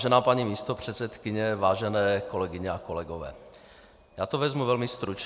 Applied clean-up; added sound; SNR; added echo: none; none; none; none.